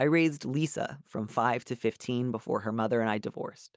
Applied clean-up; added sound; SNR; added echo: none; none; none; none.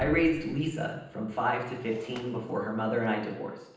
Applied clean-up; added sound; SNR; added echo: none; Shatter; 16 dB; reverberation time 0.9 s.